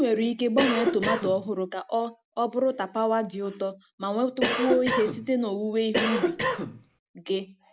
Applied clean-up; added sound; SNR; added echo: none; Cough; 1 dB; none.